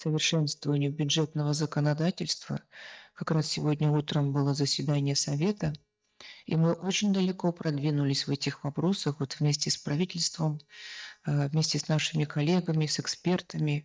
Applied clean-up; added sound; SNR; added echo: neural mask model DeepFilterNet 3.